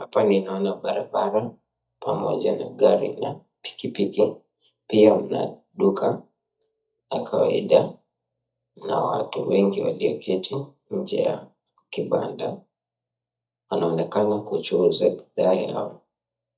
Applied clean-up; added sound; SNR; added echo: neural mask model DeepFilterNet 3.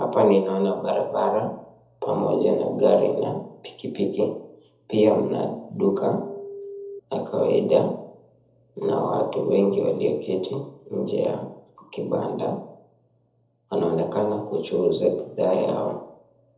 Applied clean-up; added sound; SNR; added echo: none; Telephone; 12 dB; reverberation time 0.7 s.